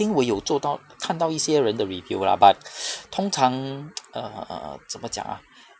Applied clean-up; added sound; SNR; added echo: none; none; none; none.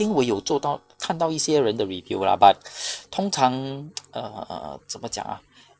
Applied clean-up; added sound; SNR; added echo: neural separator model SepFormer DNS4.